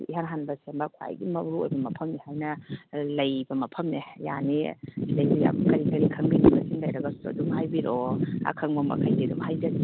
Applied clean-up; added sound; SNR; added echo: none; none; none; none.